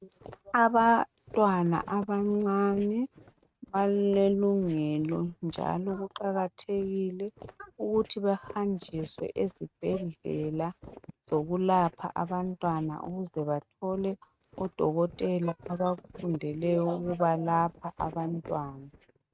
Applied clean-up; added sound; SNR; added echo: neural mask model RNNoise.